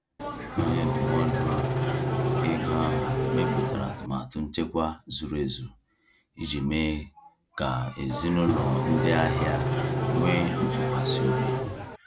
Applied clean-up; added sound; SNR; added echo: none; Race car, auto racing / Engine starting; -3 dB; none.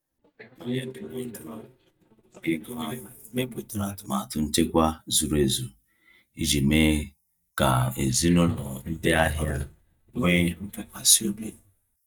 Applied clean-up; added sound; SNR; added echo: neural mask model DeepFilterNet 3.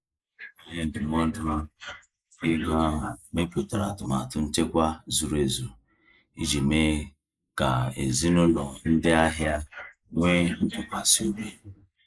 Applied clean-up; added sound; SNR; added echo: neural mask model Resemble Enhance denoiser.